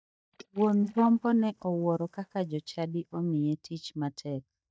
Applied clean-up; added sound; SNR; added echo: neural mask model DeepFilterNet 3.